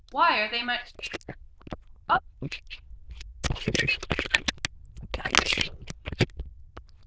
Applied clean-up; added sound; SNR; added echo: neural diffusion model UNIVERSE++.